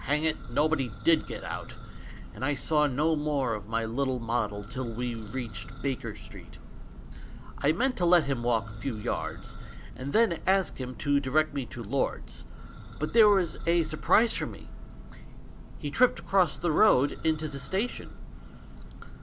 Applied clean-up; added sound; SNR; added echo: none; Church bell; 10 dB; none.